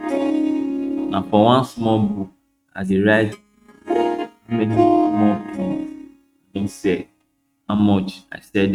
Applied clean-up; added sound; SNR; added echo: neural mask model RNNoise.